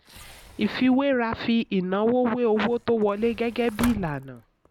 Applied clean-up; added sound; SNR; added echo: none; Sliding door; 18 dB; none.